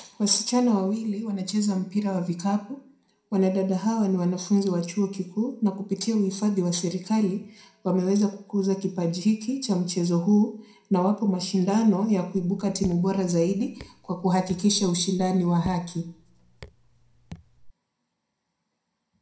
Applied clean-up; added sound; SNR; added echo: none; Raindrop / Drip; 19 dB; reverberation time 0.4 s.